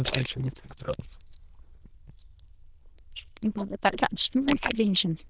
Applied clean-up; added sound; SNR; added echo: neural diffusion model UNIVERSE++.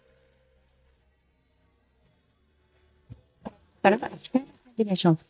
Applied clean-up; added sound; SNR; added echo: neural mask model DeepFilterNet 3.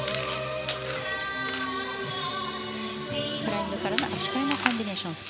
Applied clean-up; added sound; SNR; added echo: none; Chewing, mastication; 7 dB; none.